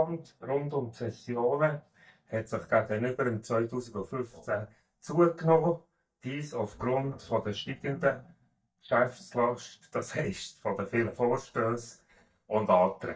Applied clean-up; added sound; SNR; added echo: neural mask model DeepFilterNet 3.